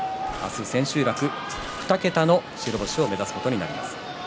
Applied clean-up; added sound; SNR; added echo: none; Tearing; 19 dB; none.